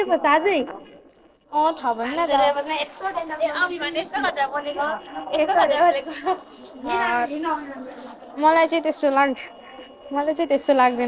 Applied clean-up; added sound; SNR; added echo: neural separator model SepFormer DNS4.